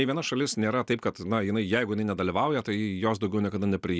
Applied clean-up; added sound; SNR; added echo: none; none; none; none.